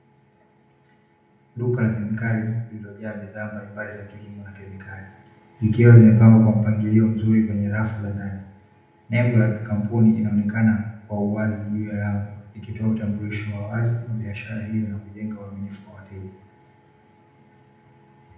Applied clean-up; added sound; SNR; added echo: none; none; none; reverberation time 0.8 s.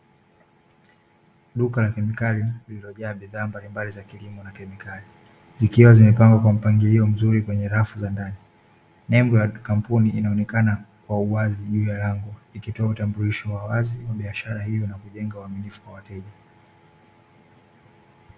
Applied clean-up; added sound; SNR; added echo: none; none; none; none.